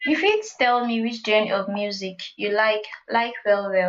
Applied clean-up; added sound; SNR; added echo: neural mask model Resemble Enhance denoiser.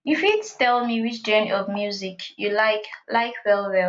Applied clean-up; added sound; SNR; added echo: none; none; none; none.